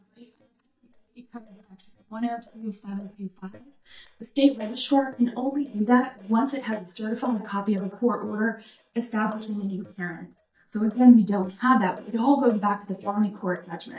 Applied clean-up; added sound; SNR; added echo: neural mask model DeepFilterNet 3.